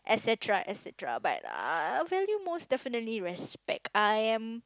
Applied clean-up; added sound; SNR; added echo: none; none; none; none.